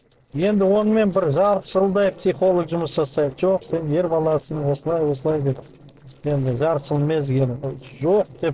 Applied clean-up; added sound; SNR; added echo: neural separator model SepFormer DNS4.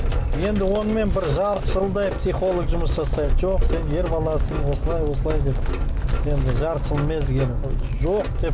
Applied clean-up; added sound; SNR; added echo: none; Run; 15 dB; none.